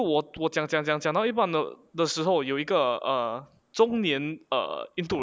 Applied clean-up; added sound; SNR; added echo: none; none; none; none.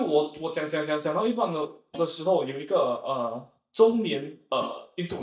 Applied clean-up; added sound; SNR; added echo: neural mask model DeepFilterNet 3.